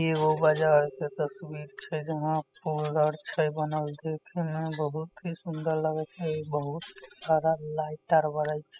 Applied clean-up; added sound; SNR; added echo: classical method spectral subtraction.